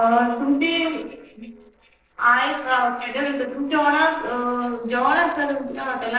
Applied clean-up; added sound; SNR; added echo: neural separator model SepFormer DNS4.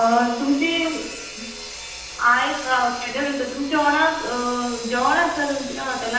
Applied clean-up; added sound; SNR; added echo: none; Sawing; 13 dB; reverberation time 0.9 s.